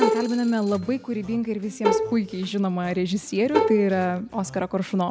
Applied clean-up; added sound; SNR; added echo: none; Bowed string instrument; 3 dB; none.